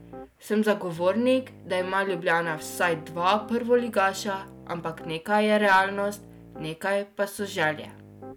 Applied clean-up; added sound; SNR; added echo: none; Piano; 19 dB; none.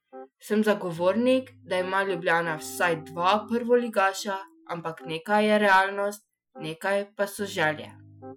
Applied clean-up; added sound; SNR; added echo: classical method Wiener filter.